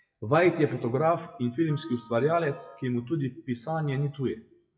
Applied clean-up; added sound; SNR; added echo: classical method WPE with log-MMSE.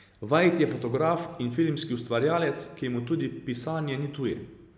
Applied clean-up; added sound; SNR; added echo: none; none; none; none.